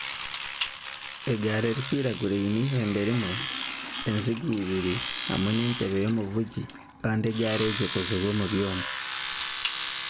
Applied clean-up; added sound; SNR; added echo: none; Domestic sounds, home sounds; 7 dB; none.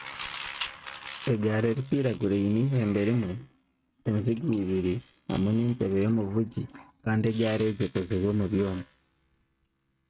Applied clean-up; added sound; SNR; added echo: neural mask model RNNoise.